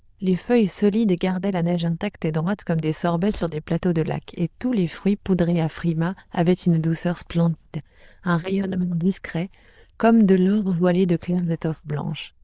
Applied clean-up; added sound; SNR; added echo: neural diffusion model UNIVERSE++.